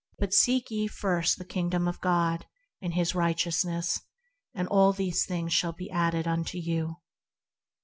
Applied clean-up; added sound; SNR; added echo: none; none; none; none.